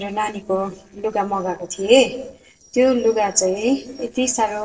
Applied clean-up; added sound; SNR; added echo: neural separator model SepFormer DNS4.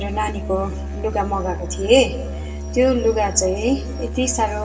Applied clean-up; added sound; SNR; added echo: none; Musical instrument; 7 dB; reverberation time 2.8 s.